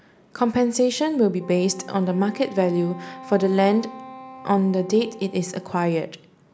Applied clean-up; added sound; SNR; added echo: none; Wind instrument, woodwind instrument; 20 dB; none.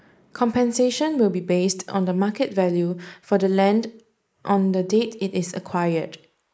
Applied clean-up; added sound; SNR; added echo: neural mask model Resemble Enhance denoiser.